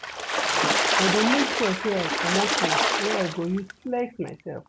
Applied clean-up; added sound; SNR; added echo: none; Water / Splash, splatter; -3 dB; none.